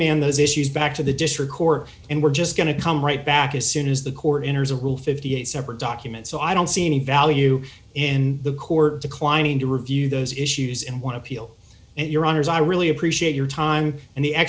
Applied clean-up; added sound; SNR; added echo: none; none; none; none.